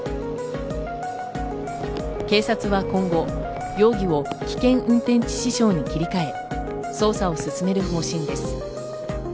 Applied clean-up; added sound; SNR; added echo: none; none; none; none.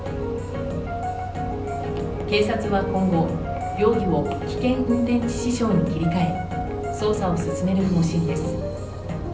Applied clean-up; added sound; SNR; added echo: none; Bus; 10 dB; reverberation time 0.6 s.